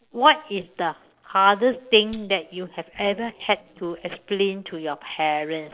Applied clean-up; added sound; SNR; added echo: neural separator model SepFormer DNS4.